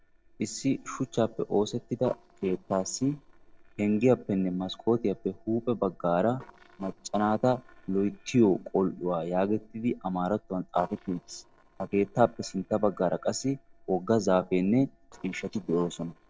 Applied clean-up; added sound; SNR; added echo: neural separator model SepFormer DNS4.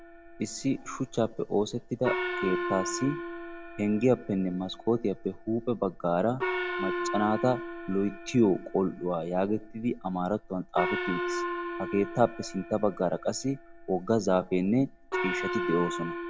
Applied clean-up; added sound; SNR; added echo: none; Gong; 7 dB; none.